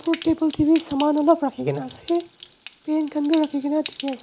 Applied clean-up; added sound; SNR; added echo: none; Stream; 19 dB; none.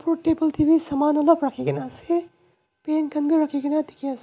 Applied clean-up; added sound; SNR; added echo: none; none; none; none.